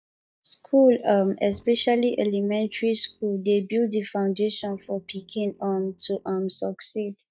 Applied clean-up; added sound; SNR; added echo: neural mask model DeepFilterNet 3.